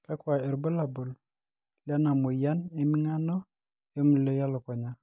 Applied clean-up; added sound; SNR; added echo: none; none; none; none.